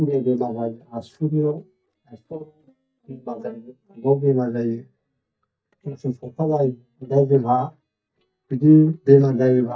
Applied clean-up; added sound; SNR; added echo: neural mask model DeepFilterNet 3.